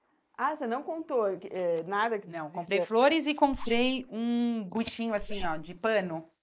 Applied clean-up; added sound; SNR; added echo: neural mask model Resemble Enhance denoiser.